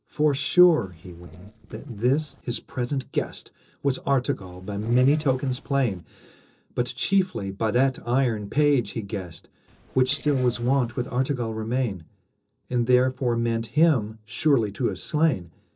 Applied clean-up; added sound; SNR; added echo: neural separator model SepFormer DNS4.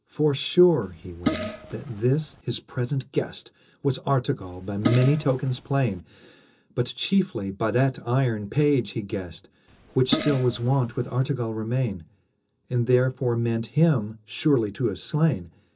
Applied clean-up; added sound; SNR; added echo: none; Fart; 8 dB; reverberation time 0.2 s.